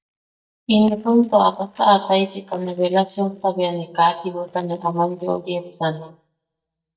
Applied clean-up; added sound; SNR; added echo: neural mask model DeepFilterNet 3.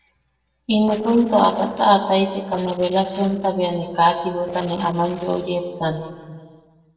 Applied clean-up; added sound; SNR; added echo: neural separator model SepFormer DNS4.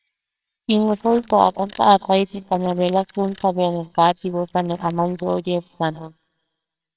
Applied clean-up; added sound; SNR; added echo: neural separator model SepFormer WHAMR!.